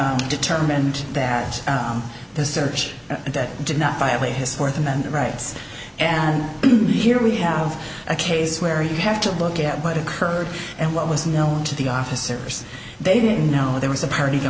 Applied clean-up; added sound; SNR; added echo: none; none; none; none.